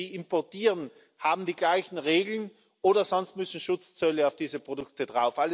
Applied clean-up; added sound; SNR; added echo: none; none; none; none.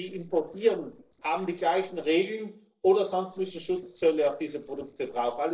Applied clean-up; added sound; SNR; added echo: neural separator model SepFormer DNS4.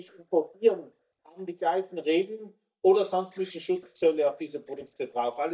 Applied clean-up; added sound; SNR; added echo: neural mask model DeepFilterNet 3.